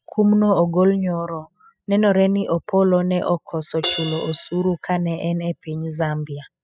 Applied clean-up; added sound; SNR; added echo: classical method spectral subtraction.